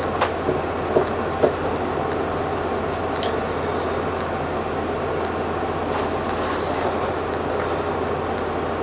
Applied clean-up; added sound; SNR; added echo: none; none; none; none.